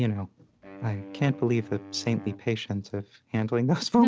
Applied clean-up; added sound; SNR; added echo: none; Wind instrument, woodwind instrument; 18 dB; none.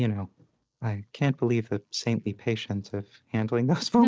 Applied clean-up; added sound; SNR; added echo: neural mask model Resemble Enhance denoiser.